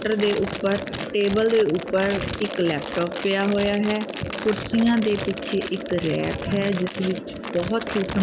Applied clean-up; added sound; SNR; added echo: none; Crumpling, crinkling; 12 dB; none.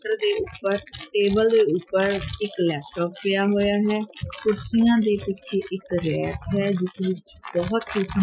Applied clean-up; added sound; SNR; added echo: classical method Wiener filter.